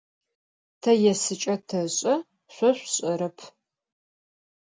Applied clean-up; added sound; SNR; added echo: none; none; none; none.